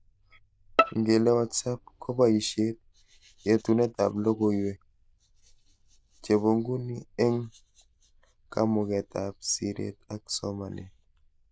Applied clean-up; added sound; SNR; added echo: neural diffusion model UNIVERSE++.